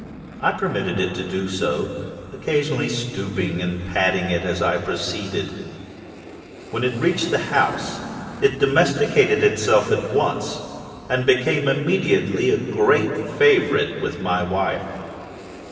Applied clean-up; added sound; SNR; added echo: none; Aircraft; 18 dB; reverberation time 2.6 s.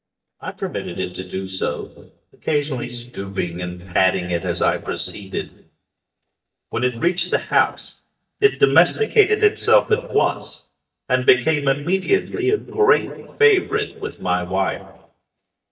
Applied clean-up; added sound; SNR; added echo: neural mask model DeepFilterNet 3.